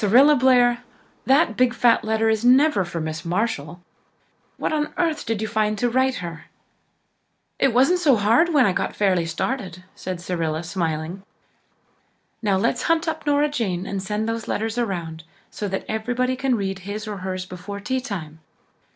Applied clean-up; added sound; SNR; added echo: none; none; none; none.